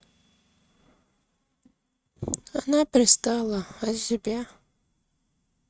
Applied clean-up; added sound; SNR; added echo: neural mask model RNNoise.